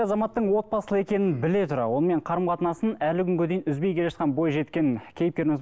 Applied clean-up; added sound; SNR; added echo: none; none; none; none.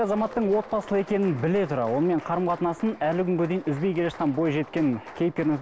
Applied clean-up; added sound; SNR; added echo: none; Applause; 19 dB; none.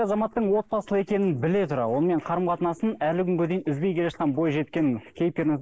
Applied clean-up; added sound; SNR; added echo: neural mask model Resemble Enhance denoiser.